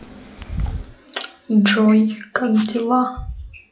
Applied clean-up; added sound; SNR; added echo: classical method log-MMSE.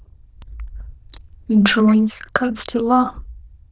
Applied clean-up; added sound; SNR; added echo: neural diffusion model UNIVERSE++.